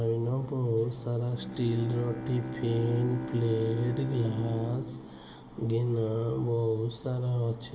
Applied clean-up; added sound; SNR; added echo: none; Bowed string instrument; 11 dB; reverberation time 2.4 s.